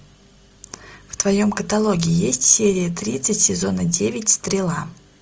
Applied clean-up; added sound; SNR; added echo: none; none; none; none.